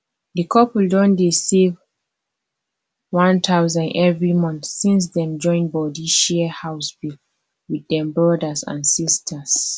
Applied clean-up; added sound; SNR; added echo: none; none; none; none.